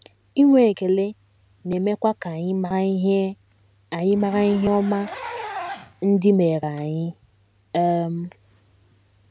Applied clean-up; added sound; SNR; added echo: none; Zipper (clothing); 19 dB; none.